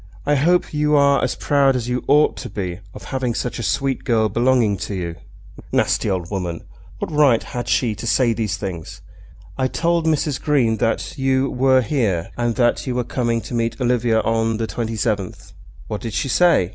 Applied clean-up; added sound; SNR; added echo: none; none; none; none.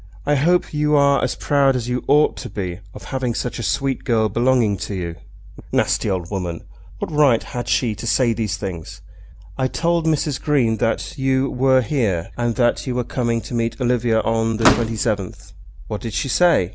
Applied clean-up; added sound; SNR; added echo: none; Slam / Microwave oven; 1 dB; none.